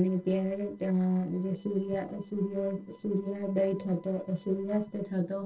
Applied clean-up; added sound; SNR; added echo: neural separator model SepFormer DNS4.